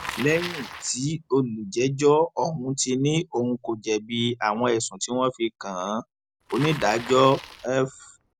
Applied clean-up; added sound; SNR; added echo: none; Bicycle; 16 dB; none.